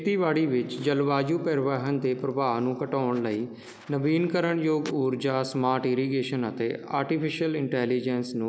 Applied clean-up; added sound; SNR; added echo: none; none; none; none.